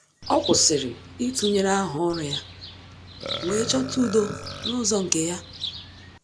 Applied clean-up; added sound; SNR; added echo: none; Burping, eructation + Bird; 11 dB; none.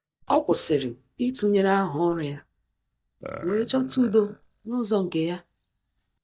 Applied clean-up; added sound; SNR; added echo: neural mask model DeepFilterNet 3.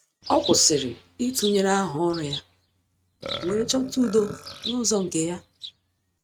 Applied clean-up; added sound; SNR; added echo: neural mask model RNNoise.